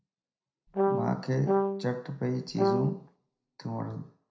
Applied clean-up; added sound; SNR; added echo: none; Brass instrument; -4 dB; reverberation time 0.5 s.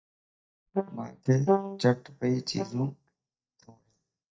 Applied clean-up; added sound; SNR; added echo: neural mask model DeepFilterNet 3.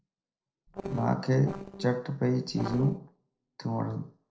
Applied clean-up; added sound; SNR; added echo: neural separator model SepFormer DNS4.